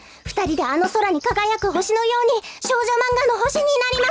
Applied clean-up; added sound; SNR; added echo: none; Drum kit; 17 dB; none.